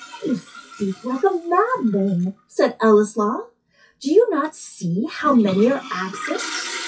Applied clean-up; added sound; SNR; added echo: classical method WPE with log-MMSE.